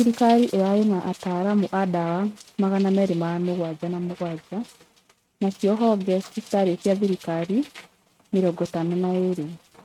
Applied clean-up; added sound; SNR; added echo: neural mask model RNNoise.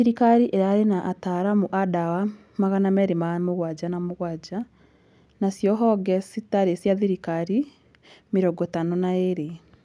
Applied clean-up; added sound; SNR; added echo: none; none; none; none.